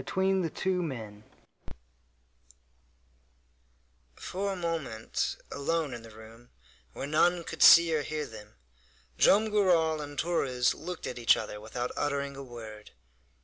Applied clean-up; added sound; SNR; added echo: none; none; none; none.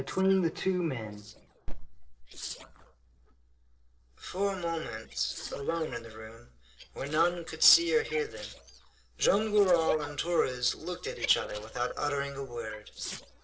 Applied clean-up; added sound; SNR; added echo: neural separator model SepFormer DNS4.